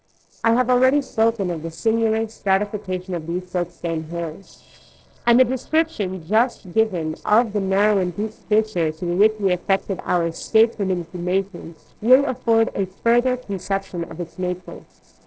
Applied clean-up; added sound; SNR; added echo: neural separator model SepFormer DNS4.